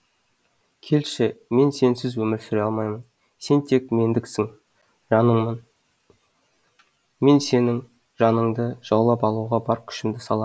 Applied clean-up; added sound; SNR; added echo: none; none; none; none.